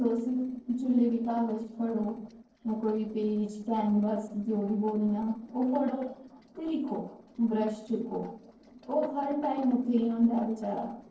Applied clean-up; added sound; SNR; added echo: neural separator model SepFormer DNS4.